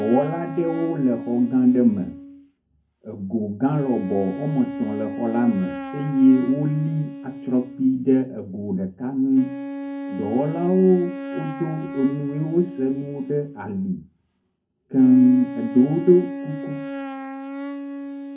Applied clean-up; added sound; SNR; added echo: none; Wind instrument, woodwind instrument; 11 dB; reverberation time 0.3 s.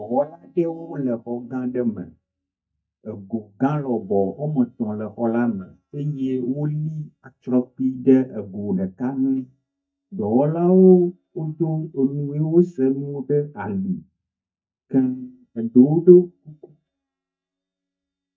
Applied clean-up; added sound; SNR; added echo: neural mask model DeepFilterNet 3.